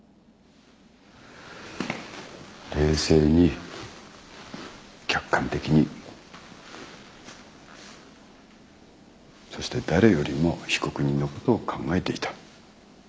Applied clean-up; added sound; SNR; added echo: none; none; none; none.